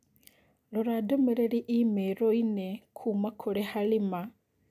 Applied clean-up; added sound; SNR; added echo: none; none; none; none.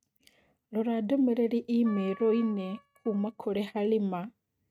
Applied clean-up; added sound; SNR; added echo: neural mask model RNNoise.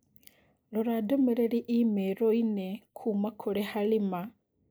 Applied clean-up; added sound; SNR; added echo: neural mask model Resemble Enhance denoiser.